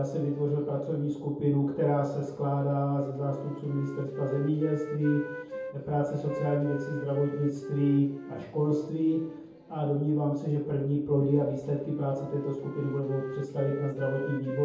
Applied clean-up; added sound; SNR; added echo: none; Wind instrument, woodwind instrument; 13 dB; reverberation time 0.7 s.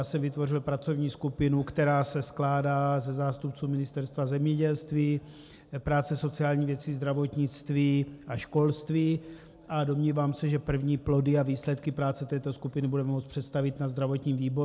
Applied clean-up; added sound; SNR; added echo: none; none; none; none.